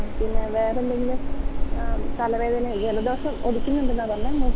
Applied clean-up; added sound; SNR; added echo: none; Train; -4 dB; none.